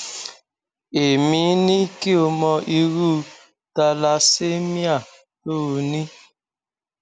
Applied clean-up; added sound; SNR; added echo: none; none; none; none.